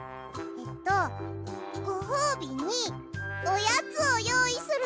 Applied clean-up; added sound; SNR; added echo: none; none; none; none.